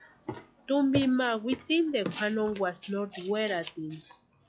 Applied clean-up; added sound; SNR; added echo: classical method log-MMSE.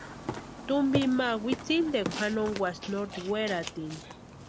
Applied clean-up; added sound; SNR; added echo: none; Burping, eructation; 8 dB; none.